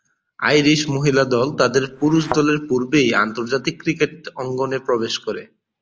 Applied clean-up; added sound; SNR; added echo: none; Thump, thud; 11 dB; none.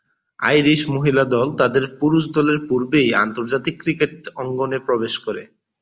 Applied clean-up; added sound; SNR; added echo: none; none; none; none.